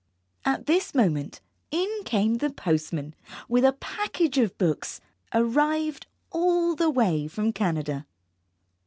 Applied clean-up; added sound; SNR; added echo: none; none; none; none.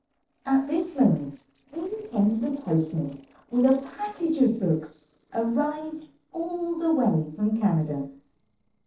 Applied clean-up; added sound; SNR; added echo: neural separator model SepFormer DNS4.